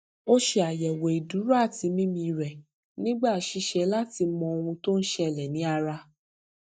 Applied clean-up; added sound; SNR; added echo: neural mask model DeepFilterNet 3.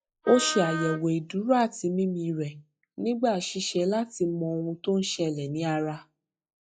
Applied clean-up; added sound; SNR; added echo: classical method log-MMSE.